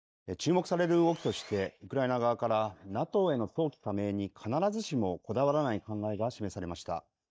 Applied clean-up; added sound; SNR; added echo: neural mask model DeepFilterNet 3.